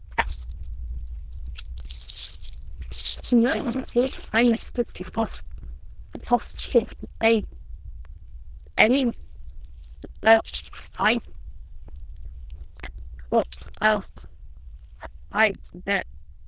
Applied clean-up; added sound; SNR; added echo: neural diffusion model UNIVERSE++.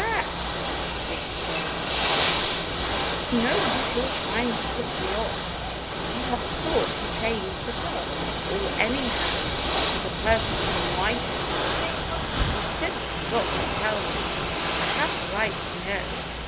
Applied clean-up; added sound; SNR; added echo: none; Ocean / Boat, Water vehicle; -4 dB; none.